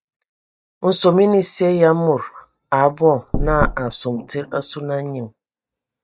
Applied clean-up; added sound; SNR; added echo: neural mask model DeepFilterNet 3.